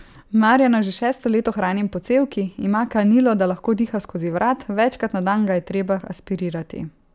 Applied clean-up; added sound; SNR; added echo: none; none; none; none.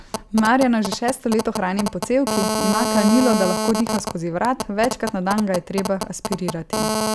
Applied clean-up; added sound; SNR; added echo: none; Telephone; 4 dB; none.